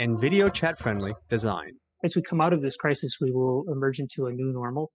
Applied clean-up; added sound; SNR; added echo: classical method spectral subtraction.